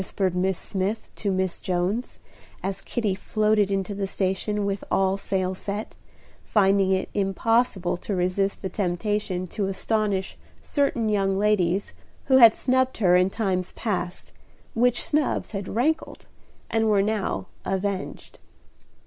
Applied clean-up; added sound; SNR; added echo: none; none; none; none.